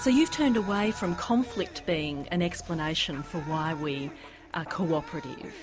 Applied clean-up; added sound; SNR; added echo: none; none; none; none.